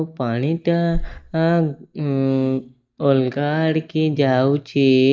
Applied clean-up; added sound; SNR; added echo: neural mask model DeepFilterNet 3.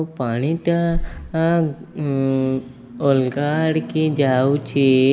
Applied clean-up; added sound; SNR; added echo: none; Breathing; 12 dB; reverberation time 1.3 s.